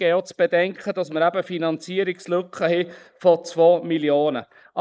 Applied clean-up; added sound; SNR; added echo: neural mask model Resemble Enhance denoiser.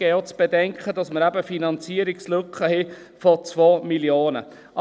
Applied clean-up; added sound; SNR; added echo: none; none; none; none.